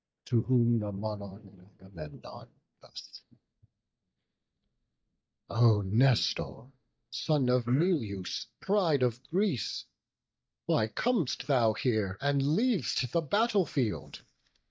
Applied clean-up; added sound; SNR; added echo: neural mask model DeepFilterNet 3.